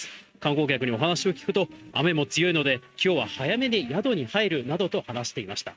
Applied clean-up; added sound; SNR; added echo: neural mask model RNNoise.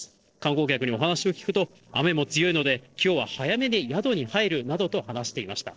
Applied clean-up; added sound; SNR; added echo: neural separator model SepFormer DNS4.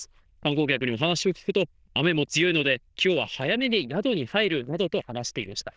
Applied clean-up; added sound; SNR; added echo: neural diffusion model UNIVERSE++.